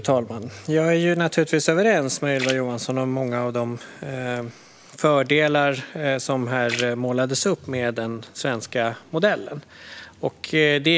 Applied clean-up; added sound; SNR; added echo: none; Splash, splatter; 17 dB; none.